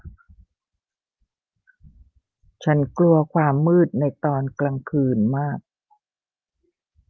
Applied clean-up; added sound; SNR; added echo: none; none; none; none.